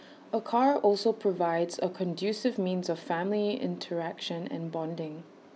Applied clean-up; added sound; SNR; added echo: none; none; none; none.